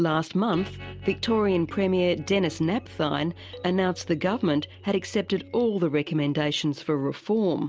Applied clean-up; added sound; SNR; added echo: none; none; none; none.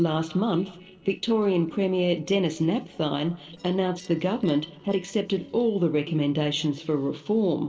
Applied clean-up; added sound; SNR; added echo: neural separator model SepFormer DNS4.